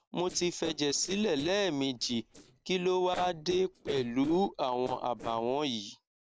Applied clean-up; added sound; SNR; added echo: neural separator model SepFormer DNS4.